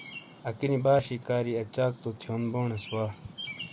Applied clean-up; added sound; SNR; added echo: none; Bird vocalization, bird call, bird song; 16 dB; none.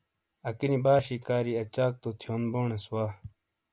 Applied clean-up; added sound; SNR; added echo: none; none; none; none.